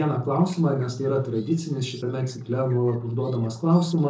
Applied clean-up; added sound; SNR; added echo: neural separator model SepFormer DNS4.